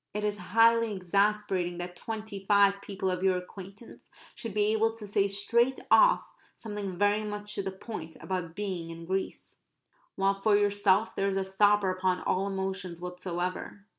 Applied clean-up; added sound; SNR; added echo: none; none; none; none.